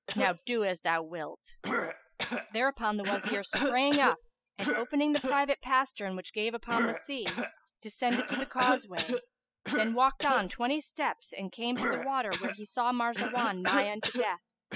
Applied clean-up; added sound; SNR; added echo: classical method spectral subtraction.